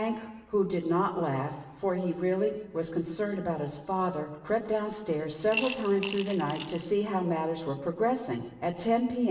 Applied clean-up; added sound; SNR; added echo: none; Coin (dropping) / Glass; 3 dB; reverberation time 1.2 s.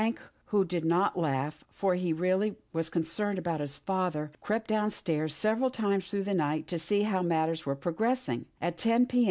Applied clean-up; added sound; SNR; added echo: none; none; none; none.